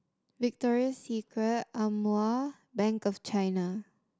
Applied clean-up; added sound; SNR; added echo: none; none; none; none.